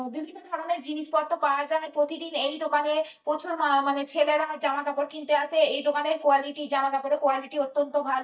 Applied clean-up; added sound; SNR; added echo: neural mask model DeepFilterNet 3.